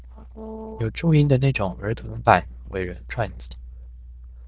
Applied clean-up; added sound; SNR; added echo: neural diffusion model UNIVERSE++.